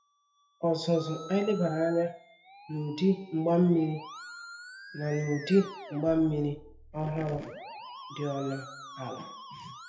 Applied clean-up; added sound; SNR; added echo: classical method WPE with log-MMSE.